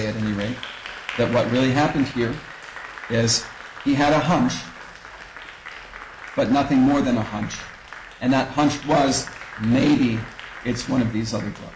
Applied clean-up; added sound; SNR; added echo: none; Applause; 15 dB; none.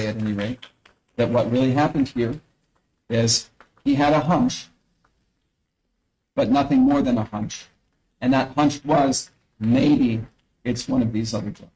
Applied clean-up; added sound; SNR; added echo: neural mask model RNNoise.